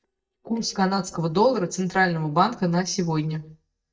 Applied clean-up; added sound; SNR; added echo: neural mask model DeepFilterNet 3.